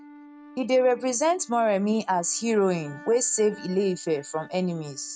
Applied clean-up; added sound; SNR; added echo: neural mask model RNNoise.